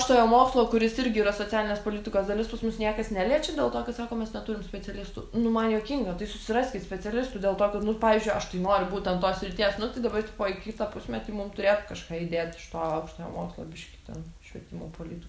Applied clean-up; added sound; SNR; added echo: none; none; none; none.